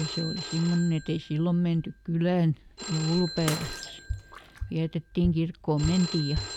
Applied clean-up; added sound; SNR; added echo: none; Bathtub (filling or washing) / Water / Splash, splatter + Telephone; 13 dB; none.